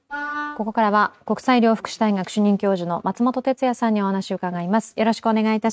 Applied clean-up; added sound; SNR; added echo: neural mask model RNNoise.